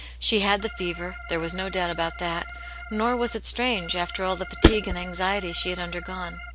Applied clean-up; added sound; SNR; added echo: none; Organ; 15 dB; none.